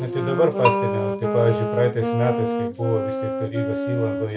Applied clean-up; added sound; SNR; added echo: none; Wind instrument, woodwind instrument + Bell; 1 dB; none.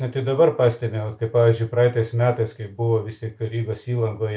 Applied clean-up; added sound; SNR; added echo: none; none; none; none.